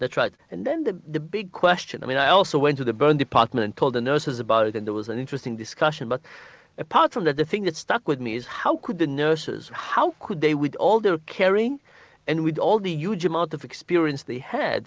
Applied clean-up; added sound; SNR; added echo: none; none; none; none.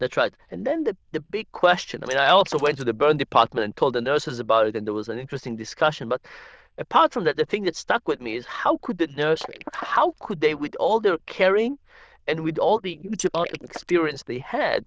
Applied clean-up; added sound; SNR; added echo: neural diffusion model UNIVERSE++.